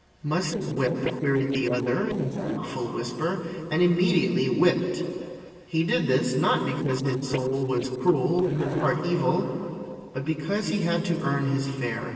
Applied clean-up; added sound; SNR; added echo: neural separator model SepFormer DNS4.